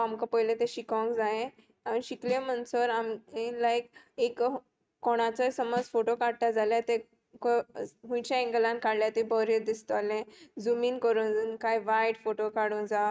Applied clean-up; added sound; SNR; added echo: neural mask model RNNoise.